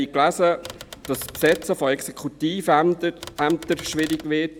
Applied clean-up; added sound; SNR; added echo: none; Typewriter; 17 dB; none.